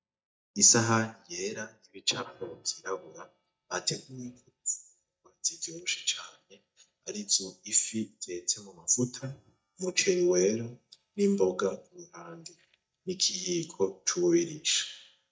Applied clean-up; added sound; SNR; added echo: neural mask model DeepFilterNet 3.